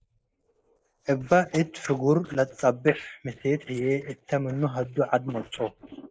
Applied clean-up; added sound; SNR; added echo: neural mask model Resemble Enhance denoiser.